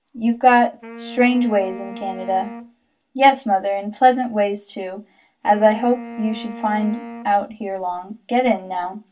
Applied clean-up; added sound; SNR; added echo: none; Wind instrument, woodwind instrument; 16 dB; reverberation time 0.2 s.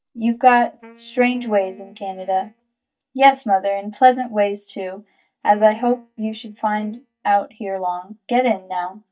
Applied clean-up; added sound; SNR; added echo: neural mask model DeepFilterNet 3.